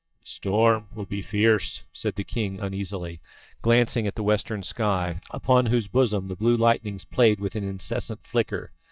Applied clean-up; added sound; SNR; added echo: neural mask model DeepFilterNet 3.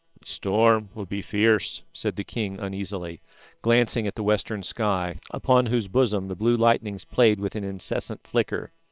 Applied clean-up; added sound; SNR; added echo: neural separator model SepFormer WHAM!.